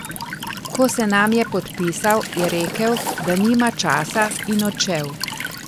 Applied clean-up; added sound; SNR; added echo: none; Walk, footsteps / Stream / Trickle, dribble / Chirp, tweet; 8 dB; none.